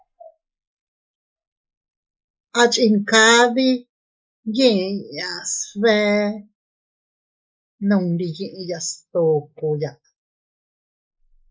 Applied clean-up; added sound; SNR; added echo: neural mask model Resemble Enhance denoiser.